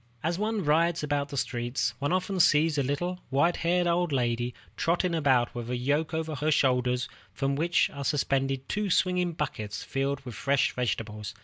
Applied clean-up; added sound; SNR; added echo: none; none; none; none.